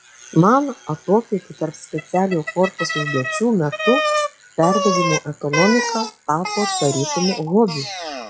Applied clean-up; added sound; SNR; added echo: classical method log-MMSE.